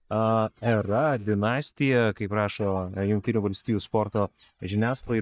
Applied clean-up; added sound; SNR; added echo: neural mask model DeepFilterNet 3.